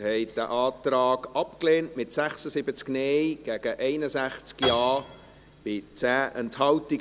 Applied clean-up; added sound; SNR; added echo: none; Piano; 15 dB; none.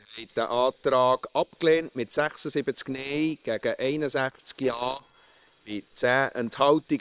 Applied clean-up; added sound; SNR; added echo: neural separator model SepFormer WHAM!.